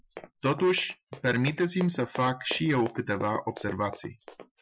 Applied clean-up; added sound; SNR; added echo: classical method Wiener filter.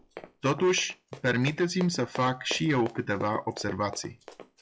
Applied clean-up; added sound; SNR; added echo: classical method log-MMSE.